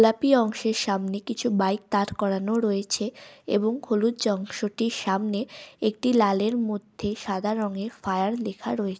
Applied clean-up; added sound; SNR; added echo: none; none; none; none.